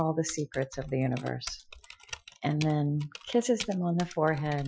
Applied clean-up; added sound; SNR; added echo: classical method Wiener filter.